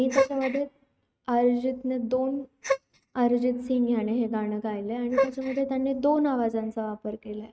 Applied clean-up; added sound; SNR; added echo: neural mask model RNNoise.